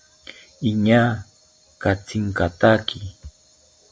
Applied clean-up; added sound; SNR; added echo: none; none; none; none.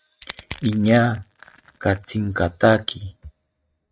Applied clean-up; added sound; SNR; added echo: neural mask model RNNoise.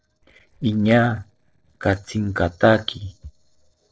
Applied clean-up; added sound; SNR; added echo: neural separator model SepFormer DNS4.